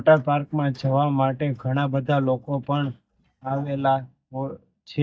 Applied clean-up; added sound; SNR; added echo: neural mask model DeepFilterNet 3.